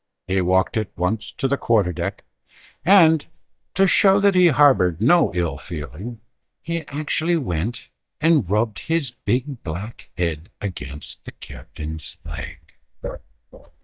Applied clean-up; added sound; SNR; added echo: neural mask model DeepFilterNet 3.